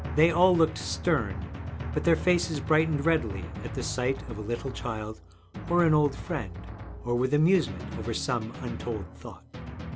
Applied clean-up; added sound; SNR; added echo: none; Drum; 9 dB; none.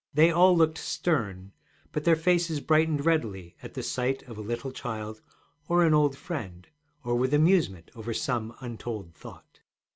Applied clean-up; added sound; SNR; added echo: none; none; none; none.